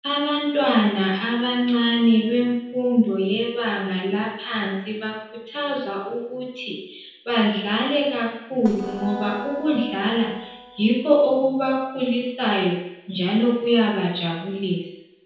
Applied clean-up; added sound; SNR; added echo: neural separator model SepFormer DNS4.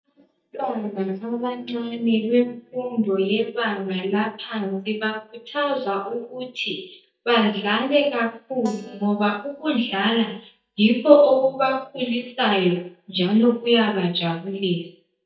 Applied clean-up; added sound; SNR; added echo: neural mask model DeepFilterNet 3.